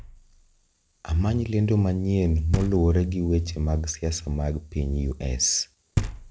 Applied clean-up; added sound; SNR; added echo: none; Knock; 11 dB; none.